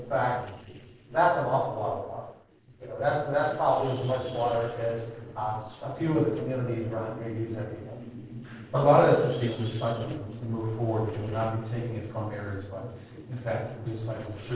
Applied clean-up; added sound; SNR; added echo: neural separator model SepFormer DNS4.